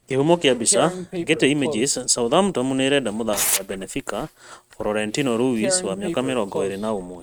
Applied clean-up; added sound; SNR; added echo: neural mask model RNNoise.